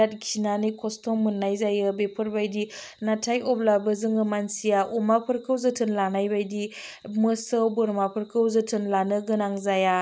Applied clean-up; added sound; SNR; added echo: none; none; none; none.